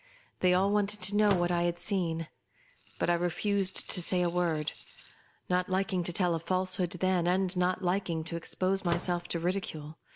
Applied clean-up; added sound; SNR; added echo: none; Rattle (instrument) + Slam / Microwave oven; 12 dB; none.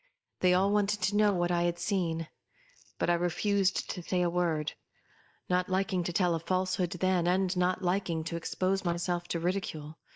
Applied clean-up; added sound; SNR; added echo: neural mask model DeepFilterNet 3.